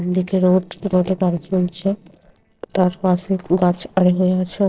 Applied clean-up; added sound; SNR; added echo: neural separator model SepFormer DNS4.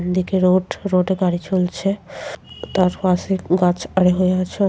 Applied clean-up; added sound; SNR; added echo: none; none; none; none.